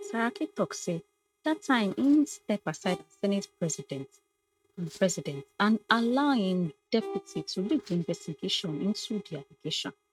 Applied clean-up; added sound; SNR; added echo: neural mask model RNNoise.